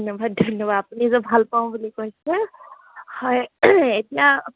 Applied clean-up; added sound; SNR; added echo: none; none; none; none.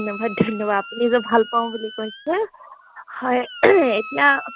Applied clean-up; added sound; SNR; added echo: none; Squeak; 16 dB; none.